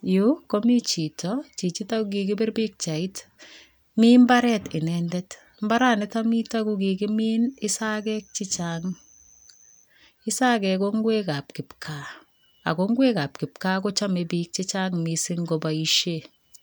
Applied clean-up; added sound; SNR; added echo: none; none; none; none.